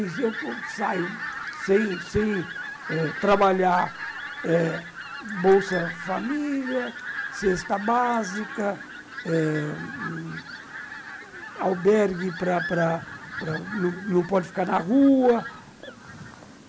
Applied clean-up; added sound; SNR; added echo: none; Fowl; 11 dB; none.